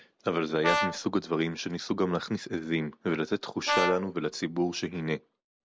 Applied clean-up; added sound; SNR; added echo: none; Brass instrument; 1 dB; none.